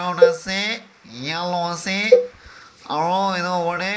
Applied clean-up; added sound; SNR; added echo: neural mask model Resemble Enhance denoiser.